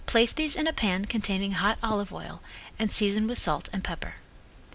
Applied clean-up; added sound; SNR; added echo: none; none; none; none.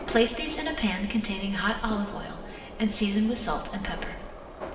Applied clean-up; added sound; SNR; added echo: none; Subway, metro, underground; 13 dB; reverberation time 2.3 s.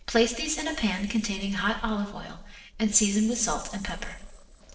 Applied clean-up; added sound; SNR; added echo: neural separator model SepFormer DNS4.